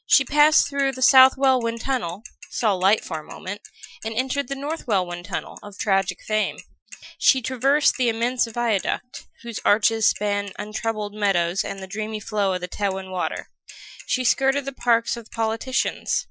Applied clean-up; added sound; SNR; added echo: classical method Wiener filter.